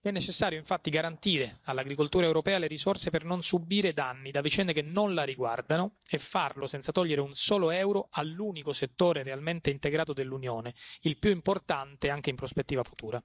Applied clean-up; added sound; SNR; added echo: neural mask model DeepFilterNet 3.